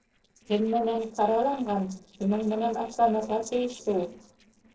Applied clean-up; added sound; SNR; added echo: neural separator model SepFormer DNS4.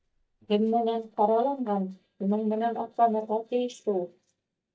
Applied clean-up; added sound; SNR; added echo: neural mask model DeepFilterNet 3.